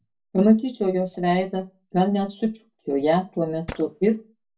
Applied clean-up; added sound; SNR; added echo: none; Tools; 14 dB; reverberation time 0.2 s.